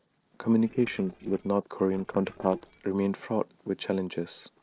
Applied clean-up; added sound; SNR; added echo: neural separator model SepFormer DNS4.